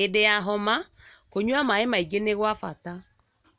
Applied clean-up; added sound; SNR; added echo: none; none; none; none.